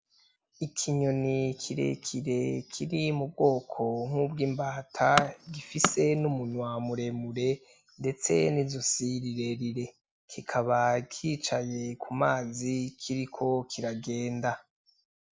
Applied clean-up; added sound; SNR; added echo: none; Tools; 5 dB; none.